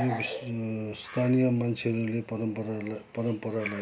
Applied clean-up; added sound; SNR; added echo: none; none; none; none.